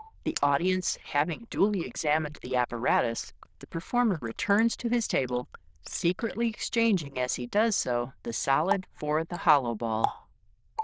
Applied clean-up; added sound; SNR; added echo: neural diffusion model UNIVERSE++.